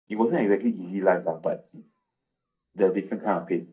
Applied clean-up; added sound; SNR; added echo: neural mask model DeepFilterNet 3.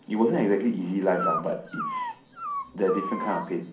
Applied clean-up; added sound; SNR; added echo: none; Dog; 6 dB; reverberation time 0.6 s.